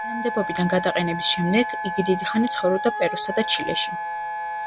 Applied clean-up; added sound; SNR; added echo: none; Wind instrument, woodwind instrument; 5 dB; none.